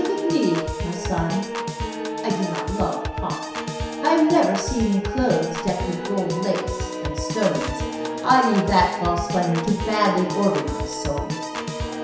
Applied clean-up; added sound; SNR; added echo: none; Piano / Organ; 4 dB; reverberation time 0.7 s.